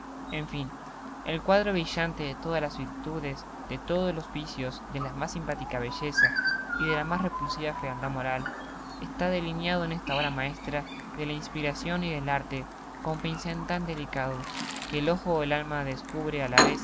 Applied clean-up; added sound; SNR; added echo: none; Chirp, tweet; 3 dB; none.